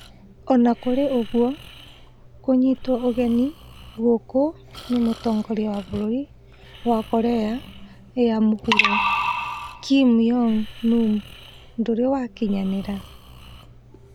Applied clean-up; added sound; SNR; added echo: none; Breathing; 18 dB; none.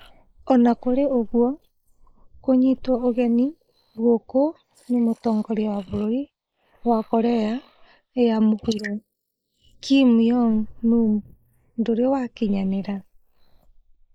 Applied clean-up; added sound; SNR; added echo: neural mask model Resemble Enhance denoiser.